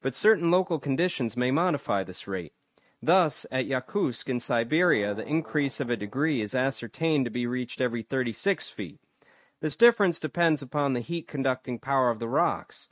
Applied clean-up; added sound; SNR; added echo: neural mask model RNNoise.